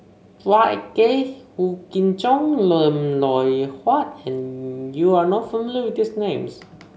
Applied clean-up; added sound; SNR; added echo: none; none; none; none.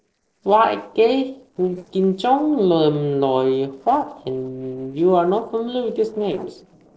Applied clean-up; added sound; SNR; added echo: neural separator model SepFormer DNS4.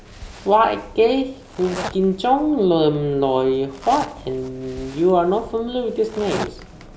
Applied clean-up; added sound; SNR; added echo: none; Zipper (clothing); 15 dB; none.